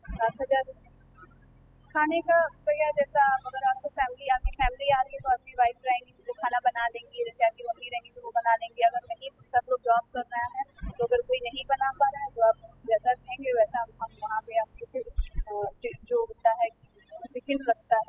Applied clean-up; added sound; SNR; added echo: classical method spectral subtraction.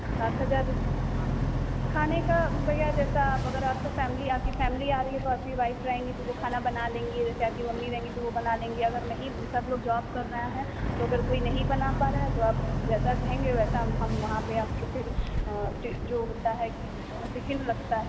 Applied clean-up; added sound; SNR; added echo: none; Boat, Water vehicle; -1 dB; none.